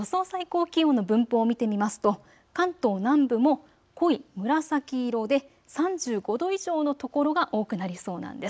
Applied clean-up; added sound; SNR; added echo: none; none; none; none.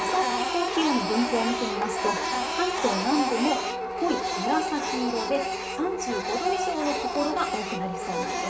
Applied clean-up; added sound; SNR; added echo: none; Printer; 0 dB; reverberation time 0.7 s.